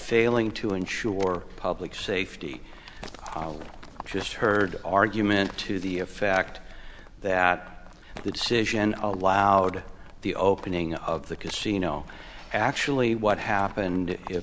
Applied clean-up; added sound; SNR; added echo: none; Livestock, farm animals, working animals; 15 dB; none.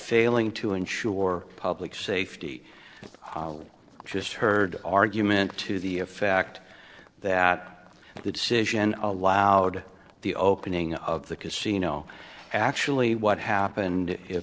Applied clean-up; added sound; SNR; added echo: neural separator model SepFormer DNS4.